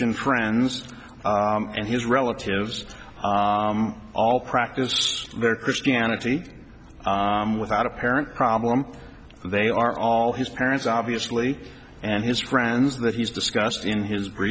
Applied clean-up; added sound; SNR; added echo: none; none; none; none.